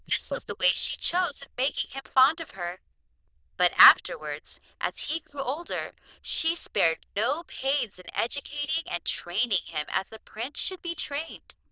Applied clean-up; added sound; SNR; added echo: neural diffusion model UNIVERSE++.